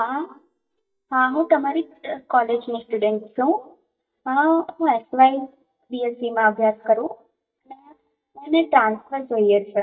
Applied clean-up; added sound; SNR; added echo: neural mask model DeepFilterNet 3.